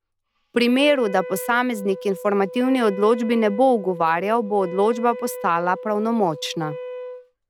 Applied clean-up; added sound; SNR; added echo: none; Wind instrument, woodwind instrument; 13 dB; none.